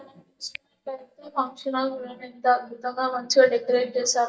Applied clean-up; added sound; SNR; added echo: neural mask model DeepFilterNet 3.